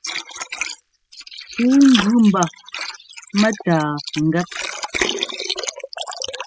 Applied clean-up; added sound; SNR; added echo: classical method spectral subtraction.